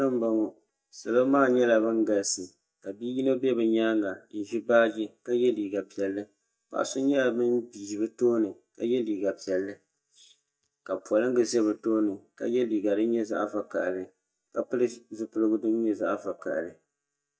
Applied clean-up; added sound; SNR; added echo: neural mask model DeepFilterNet 3.